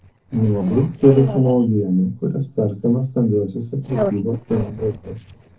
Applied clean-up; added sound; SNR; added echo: neural separator model SepFormer DNS4.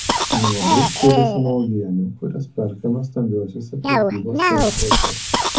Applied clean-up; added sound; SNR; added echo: none; Cough; 0 dB; reverberation time 0.3 s.